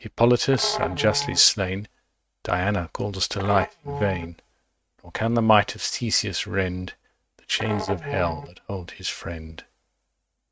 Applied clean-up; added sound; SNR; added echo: neural mask model RNNoise.